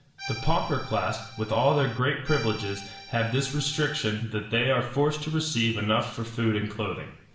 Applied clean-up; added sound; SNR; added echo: none; Accordion; 15 dB; reverberation time 0.7 s.